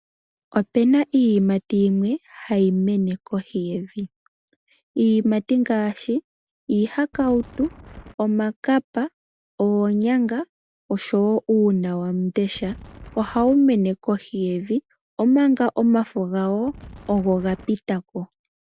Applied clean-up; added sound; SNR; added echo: none; Wind; 19 dB; none.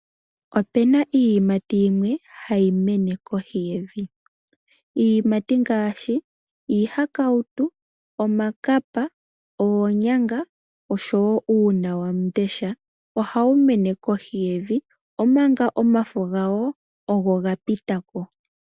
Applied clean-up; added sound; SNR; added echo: none; none; none; none.